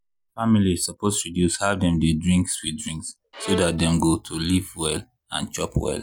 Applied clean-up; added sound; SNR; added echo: none; Bowed string instrument; 13 dB; none.